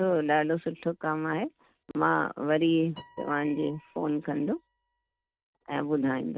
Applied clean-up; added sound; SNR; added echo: neural mask model RNNoise.